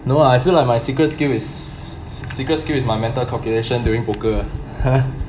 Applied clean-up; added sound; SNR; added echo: none; none; none; reverberation time 0.2 s.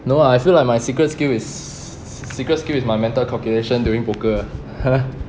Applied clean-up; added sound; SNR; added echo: none; none; none; none.